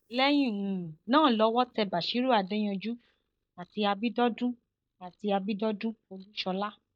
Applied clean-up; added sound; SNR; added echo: neural mask model DeepFilterNet 3.